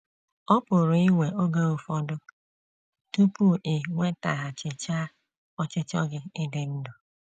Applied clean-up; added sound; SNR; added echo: none; none; none; none.